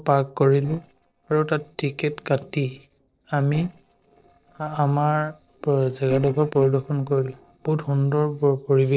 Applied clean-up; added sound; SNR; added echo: neural separator model SepFormer DNS4.